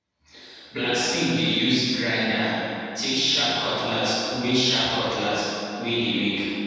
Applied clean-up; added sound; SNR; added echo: none; none; none; reverberation time 2.1 s.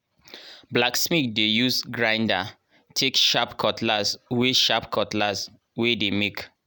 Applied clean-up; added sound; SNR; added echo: none; none; none; none.